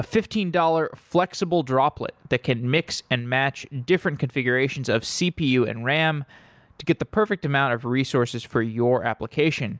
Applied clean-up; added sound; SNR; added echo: none; none; none; none.